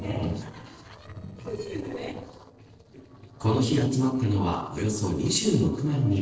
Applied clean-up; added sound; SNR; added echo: neural separator model SepFormer DNS4.